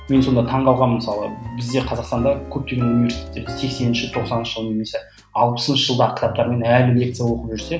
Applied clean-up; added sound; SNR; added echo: none; none; none; none.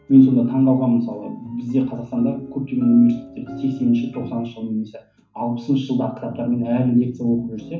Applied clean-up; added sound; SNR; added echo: none; none; none; reverberation time 0.3 s.